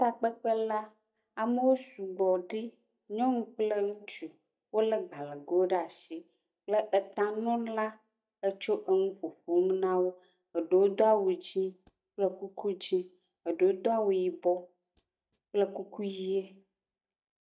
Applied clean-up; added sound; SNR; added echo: neural mask model DeepFilterNet 3.